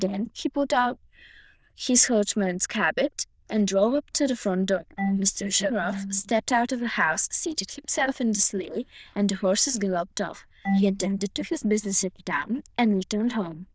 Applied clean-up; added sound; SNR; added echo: neural diffusion model UNIVERSE++.